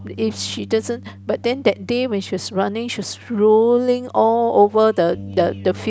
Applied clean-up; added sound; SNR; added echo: none; Bass guitar; 19 dB; none.